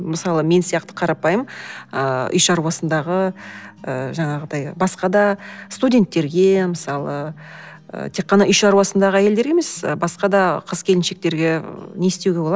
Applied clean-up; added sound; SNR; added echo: none; none; none; none.